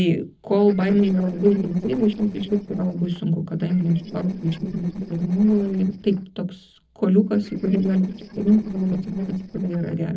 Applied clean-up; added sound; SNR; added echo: neural separator model SepFormer DNS4.